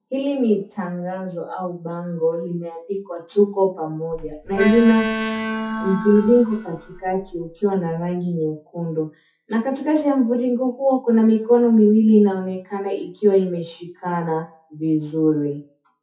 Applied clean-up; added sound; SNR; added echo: classical method WPE with log-MMSE.